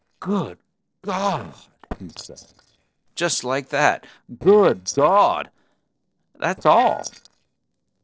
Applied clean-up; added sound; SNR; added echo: neural separator model SepFormer DNS4.